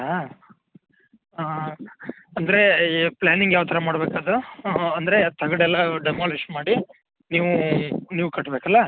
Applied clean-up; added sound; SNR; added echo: none; none; none; none.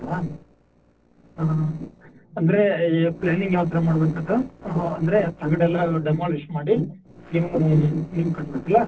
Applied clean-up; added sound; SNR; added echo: neural separator model SepFormer DNS4.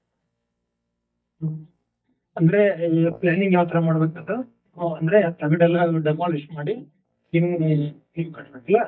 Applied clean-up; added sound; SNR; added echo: neural mask model DeepFilterNet 3.